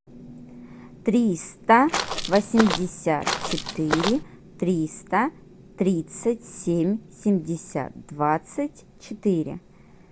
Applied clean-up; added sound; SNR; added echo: none; Walk, footsteps; 3 dB; none.